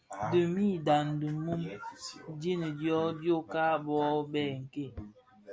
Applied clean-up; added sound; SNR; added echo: none; none; none; none.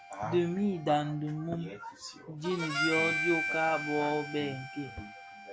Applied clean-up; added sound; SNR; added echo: none; Harmonica; 5 dB; none.